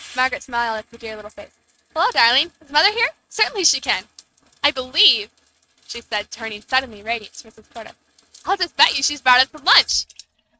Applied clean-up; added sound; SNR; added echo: neural mask model RNNoise.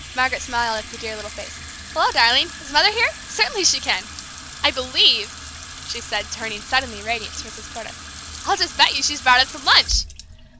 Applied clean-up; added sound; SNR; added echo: none; Sink (filling or washing) / Water tap, faucet; 13 dB; none.